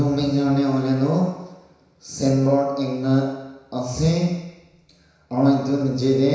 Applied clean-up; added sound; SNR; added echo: none; none; none; reverberation time 1.0 s.